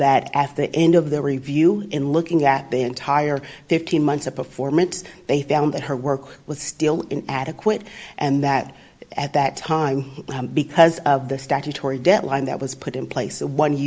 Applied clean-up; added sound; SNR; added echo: none; none; none; none.